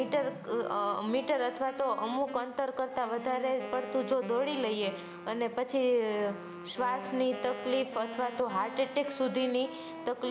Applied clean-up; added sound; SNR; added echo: none; Wind instrument, woodwind instrument; 12 dB; none.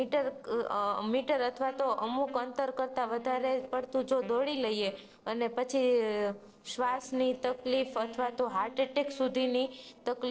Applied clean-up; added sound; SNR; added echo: neural separator model SepFormer DNS4.